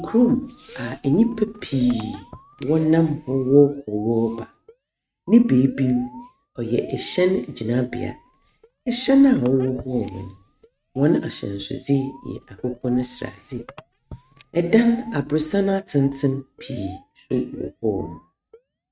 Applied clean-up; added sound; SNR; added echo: neural mask model RNNoise.